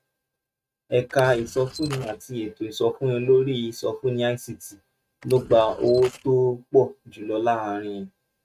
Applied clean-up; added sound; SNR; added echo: neural mask model RNNoise.